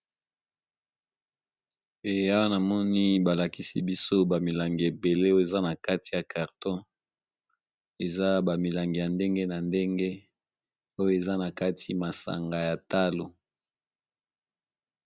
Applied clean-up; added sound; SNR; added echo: none; none; none; none.